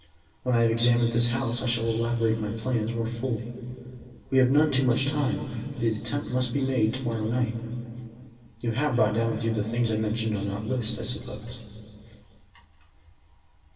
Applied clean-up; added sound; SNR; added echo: none; none; none; reverberation time 2.5 s.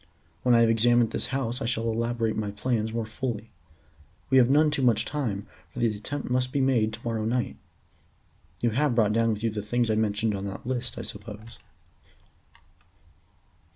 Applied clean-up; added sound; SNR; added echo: none; none; none; none.